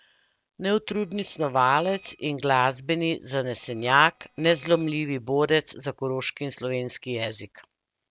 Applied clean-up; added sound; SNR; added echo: neural separator model SepFormer DNS4.